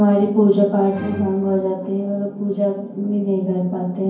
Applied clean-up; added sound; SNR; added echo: none; Musical instrument; 17 dB; reverberation time 0.9 s.